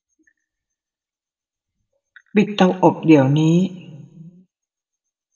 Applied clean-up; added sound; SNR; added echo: none; none; none; reverberation time 1.3 s.